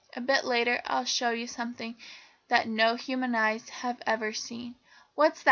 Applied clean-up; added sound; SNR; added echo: none; none; none; none.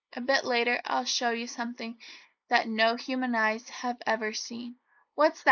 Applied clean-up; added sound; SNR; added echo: neural mask model Resemble Enhance denoiser.